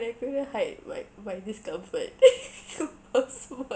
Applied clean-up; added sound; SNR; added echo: none; none; none; none.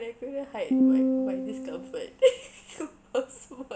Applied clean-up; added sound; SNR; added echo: none; Piano; -5 dB; none.